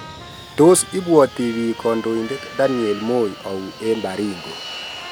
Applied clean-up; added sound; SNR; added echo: none; Fixed-wing aircraft, airplane + Trumpet; 15 dB; none.